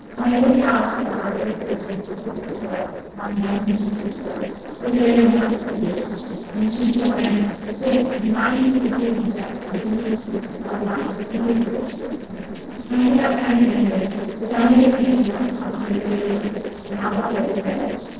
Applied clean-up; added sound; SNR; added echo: neural separator model SepFormer DNS4.